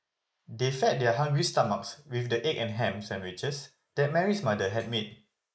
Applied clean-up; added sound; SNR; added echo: neural mask model Resemble Enhance denoiser.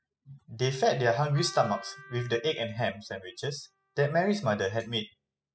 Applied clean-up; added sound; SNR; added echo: classical method spectral subtraction.